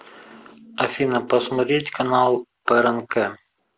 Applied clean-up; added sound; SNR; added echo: none; none; none; none.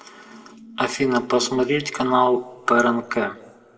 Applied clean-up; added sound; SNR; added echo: none; none; none; reverberation time 1.6 s.